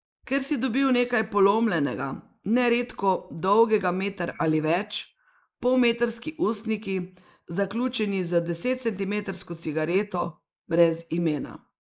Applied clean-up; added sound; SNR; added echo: neural mask model Resemble Enhance denoiser.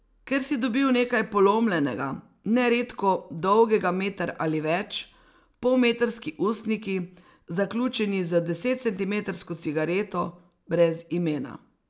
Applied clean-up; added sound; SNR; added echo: none; none; none; none.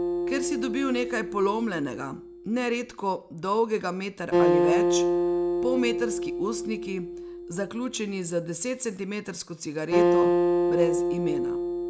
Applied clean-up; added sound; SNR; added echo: none; Acoustic guitar; -3 dB; none.